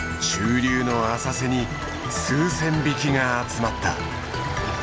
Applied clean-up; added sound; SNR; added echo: none; none; none; none.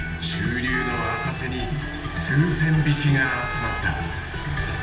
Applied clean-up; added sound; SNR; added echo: none; Wind instrument, woodwind instrument; 10 dB; reverberation time 0.8 s.